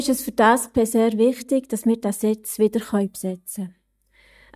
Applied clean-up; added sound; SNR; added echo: neural mask model DeepFilterNet 3.